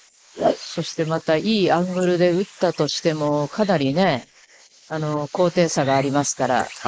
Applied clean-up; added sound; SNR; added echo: neural mask model Resemble Enhance denoiser.